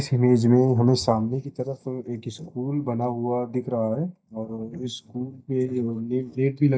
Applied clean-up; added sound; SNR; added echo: neural mask model DeepFilterNet 3.